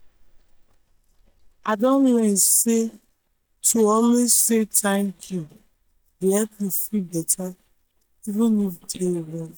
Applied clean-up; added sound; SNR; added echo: neural mask model DeepFilterNet 3.